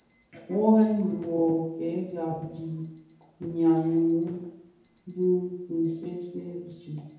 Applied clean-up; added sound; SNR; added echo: none; Alarm; 14 dB; reverberation time 0.8 s.